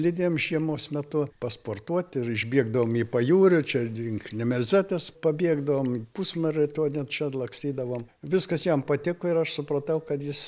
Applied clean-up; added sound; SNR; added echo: none; none; none; none.